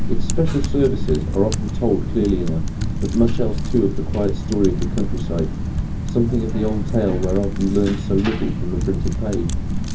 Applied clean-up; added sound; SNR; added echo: none; Typing; -1 dB; reverberation time 0.4 s.